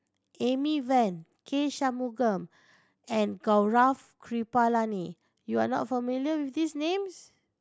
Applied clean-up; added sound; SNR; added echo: none; none; none; none.